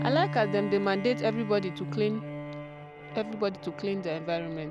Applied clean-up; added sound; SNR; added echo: none; Bowed string instrument; 7 dB; none.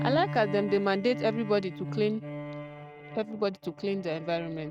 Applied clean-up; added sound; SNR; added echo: neural mask model RNNoise.